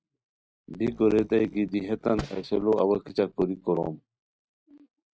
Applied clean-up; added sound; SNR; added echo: neural mask model RNNoise.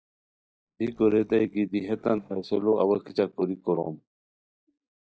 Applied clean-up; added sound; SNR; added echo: neural mask model DeepFilterNet 3.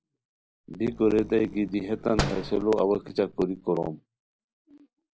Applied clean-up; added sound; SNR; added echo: none; Slam; 9 dB; none.